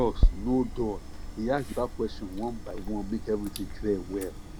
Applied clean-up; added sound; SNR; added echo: none; Chewing, mastication; 0 dB; none.